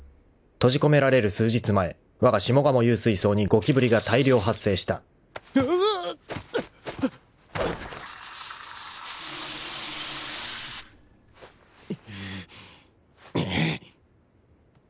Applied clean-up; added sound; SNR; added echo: none; none; none; none.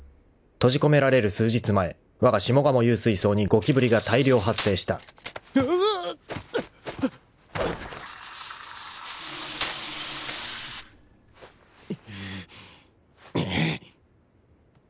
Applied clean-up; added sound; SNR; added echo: none; Glass; 13 dB; none.